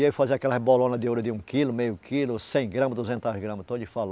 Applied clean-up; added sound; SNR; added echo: none; none; none; none.